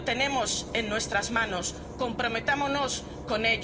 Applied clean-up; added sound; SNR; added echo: none; Engine / Boat, Water vehicle; 10 dB; reverberation time 0.9 s.